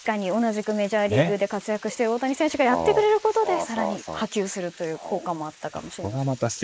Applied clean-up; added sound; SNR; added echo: neural mask model Resemble Enhance denoiser.